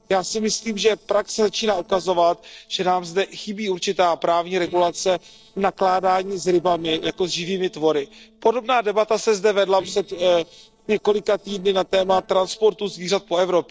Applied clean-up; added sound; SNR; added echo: neural separator model SepFormer DNS4.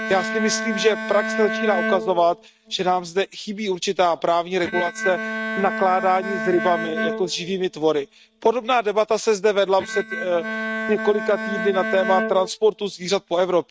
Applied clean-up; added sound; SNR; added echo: neural mask model RNNoise.